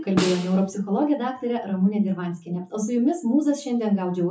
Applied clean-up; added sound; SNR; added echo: classical method WPE with log-MMSE.